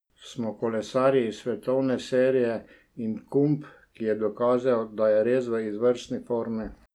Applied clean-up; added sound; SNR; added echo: none; none; none; none.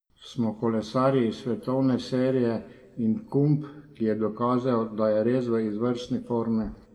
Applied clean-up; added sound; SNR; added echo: none; none; none; reverberation time 1.6 s.